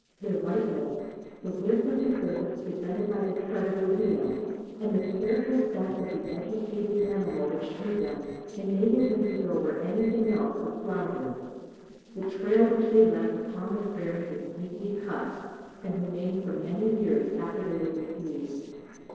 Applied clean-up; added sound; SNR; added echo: neural separator model SepFormer DNS4.